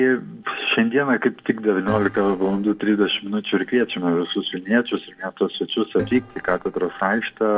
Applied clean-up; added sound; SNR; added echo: neural separator model SepFormer DNS4.